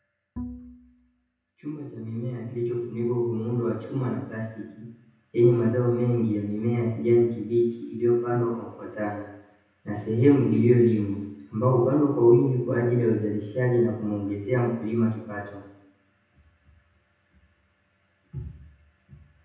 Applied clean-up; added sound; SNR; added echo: none; Bowed string instrument; 16 dB; reverberation time 0.8 s.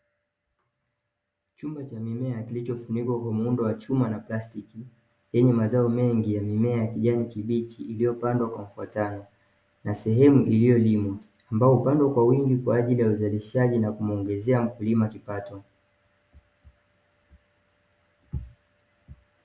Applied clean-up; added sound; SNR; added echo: none; none; none; none.